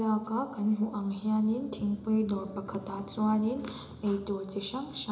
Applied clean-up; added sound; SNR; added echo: none; none; none; reverberation time 0.8 s.